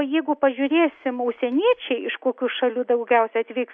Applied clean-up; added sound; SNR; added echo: none; none; none; none.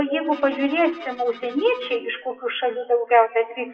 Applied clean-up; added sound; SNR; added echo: classical method WPE with log-MMSE.